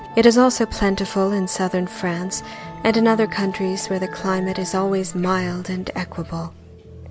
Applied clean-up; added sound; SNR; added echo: none; Musical instrument; 15 dB; none.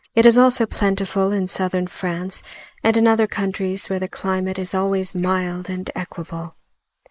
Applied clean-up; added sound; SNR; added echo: neural mask model Resemble Enhance denoiser.